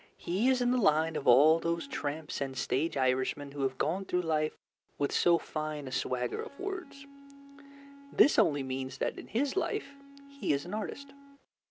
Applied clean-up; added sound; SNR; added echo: none; Electric guitar; 20 dB; none.